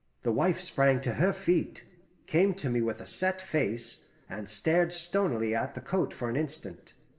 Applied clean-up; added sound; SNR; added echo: none; none; none; reverberation time 1.1 s.